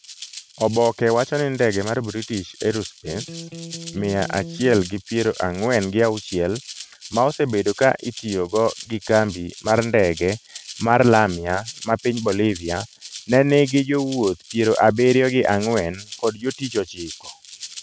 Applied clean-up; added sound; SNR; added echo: none; Electric guitar + Rattle (instrument); 16 dB; none.